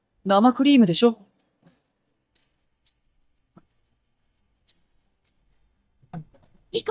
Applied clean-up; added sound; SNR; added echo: neural mask model DeepFilterNet 3.